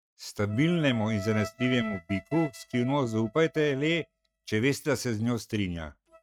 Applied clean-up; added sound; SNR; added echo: neural mask model RNNoise.